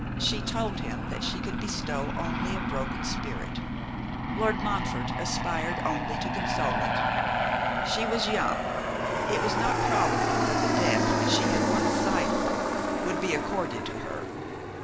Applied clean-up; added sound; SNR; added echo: none; Aircraft; -5 dB; reverberation time 2.1 s.